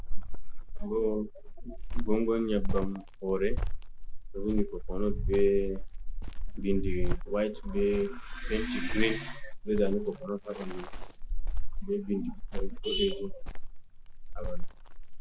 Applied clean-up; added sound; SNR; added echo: none; Cricket; -4 dB; none.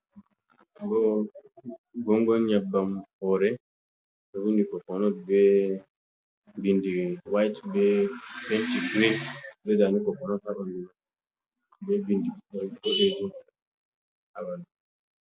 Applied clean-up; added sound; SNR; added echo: none; none; none; none.